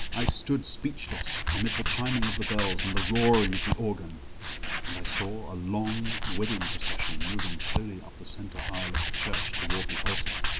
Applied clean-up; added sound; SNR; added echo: none; Tools; -4 dB; none.